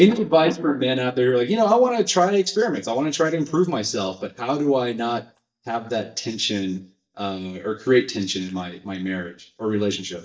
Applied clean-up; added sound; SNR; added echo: neural mask model DeepFilterNet 3.